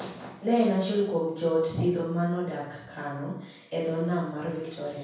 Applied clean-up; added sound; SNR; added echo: none; none; none; reverberation time 0.7 s.